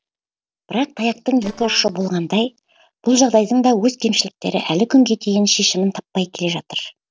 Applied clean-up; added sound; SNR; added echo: neural separator model SepFormer DNS4.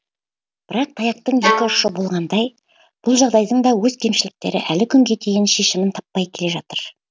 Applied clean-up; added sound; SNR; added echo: none; Bowed string instrument; 2 dB; none.